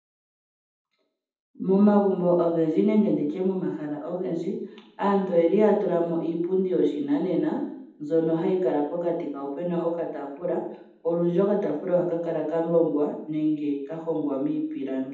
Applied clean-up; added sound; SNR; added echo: none; none; none; reverberation time 0.8 s.